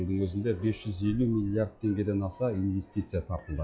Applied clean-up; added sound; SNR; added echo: classical method log-MMSE.